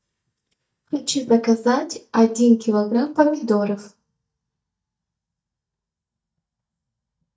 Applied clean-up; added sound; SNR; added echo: neural mask model DeepFilterNet 3.